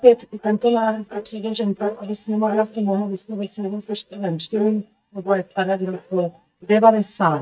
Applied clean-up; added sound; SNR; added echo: neural mask model DeepFilterNet 3.